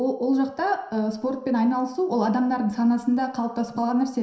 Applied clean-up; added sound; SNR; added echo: none; none; none; reverberation time 0.7 s.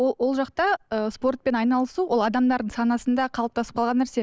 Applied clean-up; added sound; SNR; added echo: none; none; none; none.